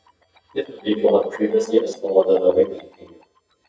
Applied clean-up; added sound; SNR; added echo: neural mask model DeepFilterNet 3.